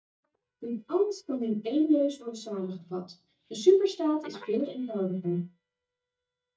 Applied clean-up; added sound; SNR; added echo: neural mask model DeepFilterNet 3.